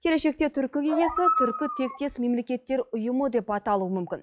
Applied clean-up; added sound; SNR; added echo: classical method log-MMSE.